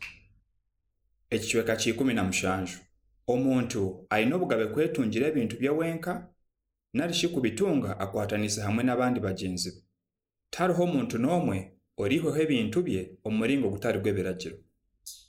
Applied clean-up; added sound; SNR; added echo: neural mask model Resemble Enhance denoiser.